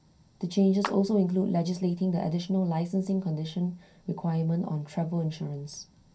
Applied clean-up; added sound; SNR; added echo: none; Clapping; 13 dB; reverberation time 0.3 s.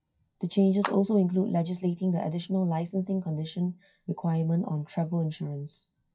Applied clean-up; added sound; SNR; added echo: classical method WPE with log-MMSE.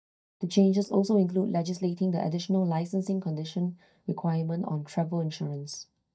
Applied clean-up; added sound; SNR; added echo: neural mask model DeepFilterNet 3.